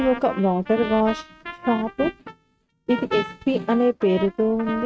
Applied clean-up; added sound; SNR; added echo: neural mask model RNNoise.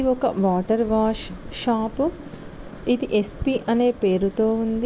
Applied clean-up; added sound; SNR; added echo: none; none; none; none.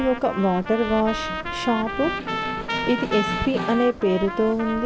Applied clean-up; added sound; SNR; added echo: none; Trumpet + Snare drum; 6 dB; none.